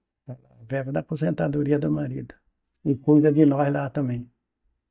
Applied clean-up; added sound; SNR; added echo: neural mask model DeepFilterNet 3.